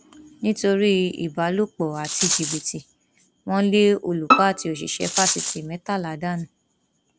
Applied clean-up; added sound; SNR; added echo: none; Bowed string instrument + Rattle; 0 dB; none.